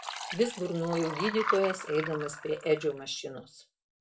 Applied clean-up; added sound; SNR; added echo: none; Liquid; 7 dB; reverberation time 0.2 s.